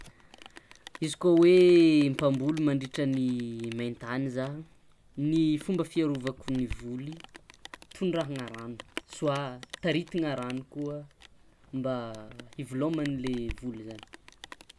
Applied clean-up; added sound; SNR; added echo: none; Rain; 18 dB; none.